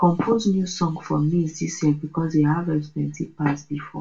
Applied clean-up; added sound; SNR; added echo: none; none; none; reverberation time 0.2 s.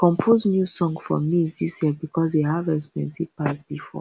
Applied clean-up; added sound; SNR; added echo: none; none; none; none.